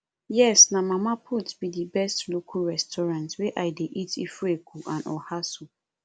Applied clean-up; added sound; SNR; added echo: none; none; none; none.